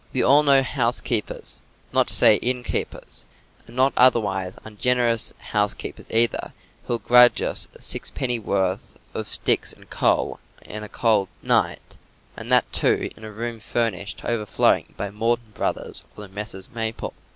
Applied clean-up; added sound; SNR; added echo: none; none; none; none.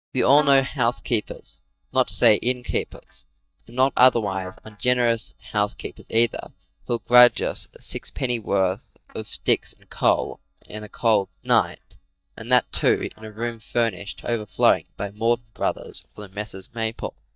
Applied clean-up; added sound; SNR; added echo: neural mask model DeepFilterNet 3.